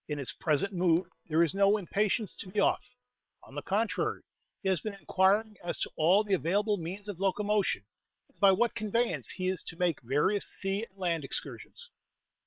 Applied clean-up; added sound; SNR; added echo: neural separator model SepFormer WHAM!.